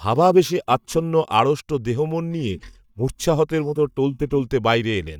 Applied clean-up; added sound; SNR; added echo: neural mask model DeepFilterNet 3.